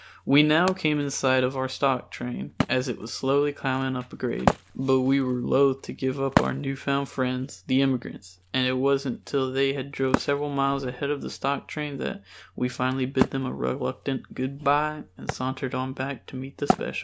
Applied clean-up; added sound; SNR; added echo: none; Wood; 9 dB; none.